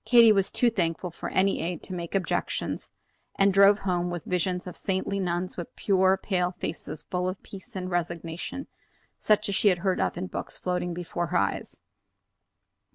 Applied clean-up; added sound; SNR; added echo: none; none; none; none.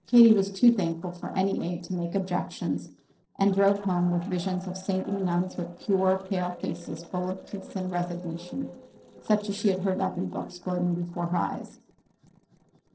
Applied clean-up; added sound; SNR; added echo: neural separator model SepFormer DNS4.